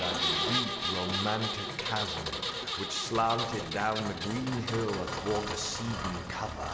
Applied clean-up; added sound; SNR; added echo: none; Engine; 1 dB; none.